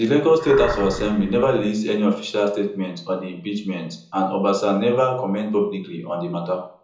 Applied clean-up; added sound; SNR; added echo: none; Animal; 11 dB; reverberation time 0.6 s.